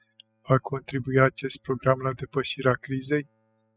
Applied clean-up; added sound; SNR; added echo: classical method spectral subtraction.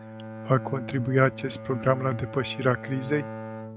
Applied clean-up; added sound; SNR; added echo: none; Bowed string instrument; 10 dB; none.